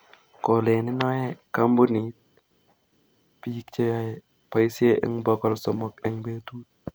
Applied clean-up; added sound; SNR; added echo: none; none; none; none.